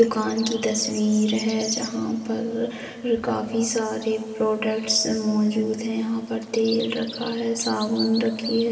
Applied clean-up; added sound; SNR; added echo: none; Bird vocalization, bird call, bird song; 16 dB; reverberation time 2.5 s.